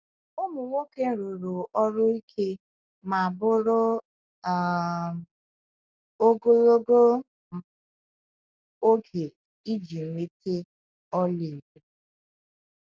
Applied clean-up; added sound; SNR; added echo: none; none; none; none.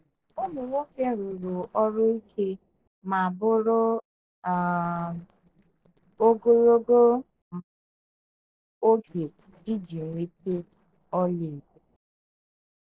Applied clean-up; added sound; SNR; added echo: neural separator model SepFormer DNS4.